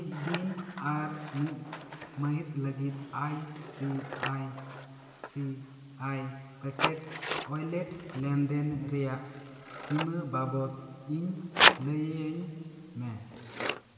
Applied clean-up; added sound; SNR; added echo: none; Scissors; 0 dB; reverberation time 2.6 s.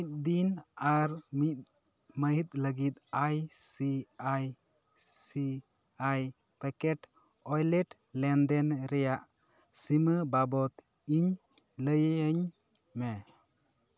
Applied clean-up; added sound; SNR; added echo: none; none; none; none.